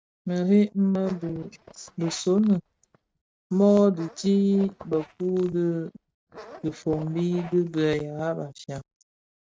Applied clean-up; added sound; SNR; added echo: neural mask model RNNoise.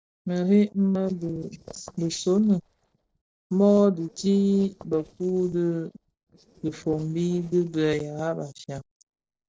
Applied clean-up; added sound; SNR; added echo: neural separator model SepFormer DNS4.